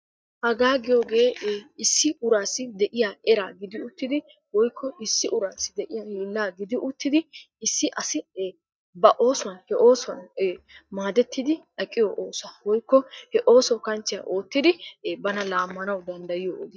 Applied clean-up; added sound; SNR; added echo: neural mask model DeepFilterNet 3.